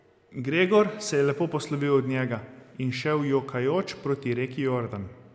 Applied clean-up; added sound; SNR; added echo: none; none; none; none.